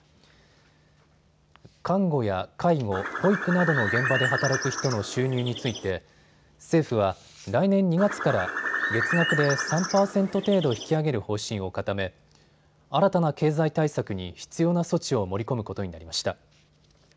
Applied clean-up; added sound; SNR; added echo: none; Bird; 3 dB; none.